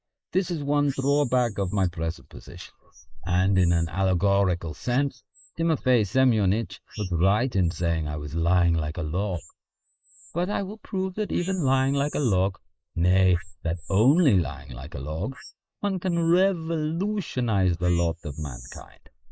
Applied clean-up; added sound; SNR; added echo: neural mask model Resemble Enhance denoiser.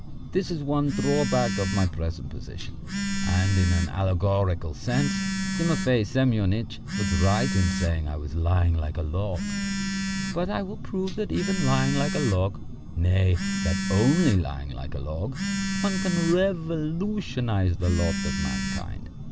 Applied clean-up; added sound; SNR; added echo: none; Telephone; 4 dB; none.